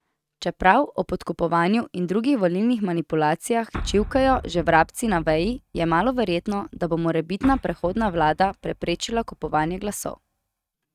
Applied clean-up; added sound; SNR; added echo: neural mask model RNNoise.